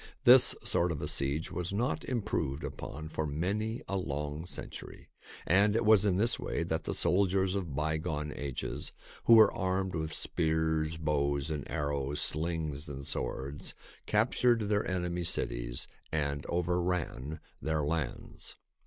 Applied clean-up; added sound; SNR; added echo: none; none; none; none.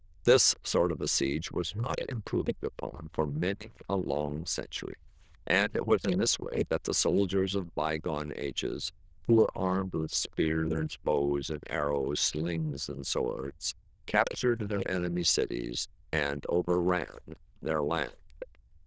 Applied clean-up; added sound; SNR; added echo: neural diffusion model UNIVERSE++.